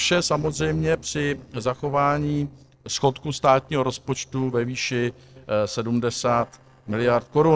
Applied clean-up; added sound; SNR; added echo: neural separator model SepFormer DNS4.